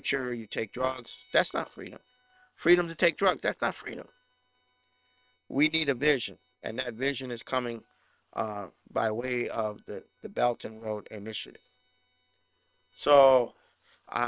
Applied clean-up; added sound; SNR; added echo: neural separator model SepFormer WHAM!.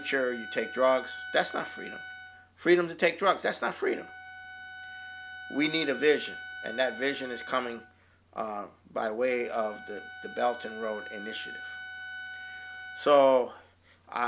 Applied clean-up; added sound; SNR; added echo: none; Wind instrument, woodwind instrument; 13 dB; none.